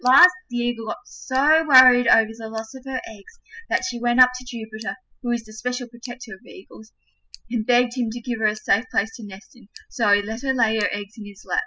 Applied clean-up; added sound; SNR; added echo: classical method spectral subtraction.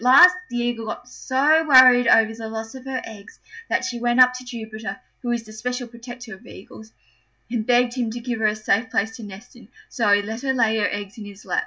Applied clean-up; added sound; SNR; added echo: none; none; none; none.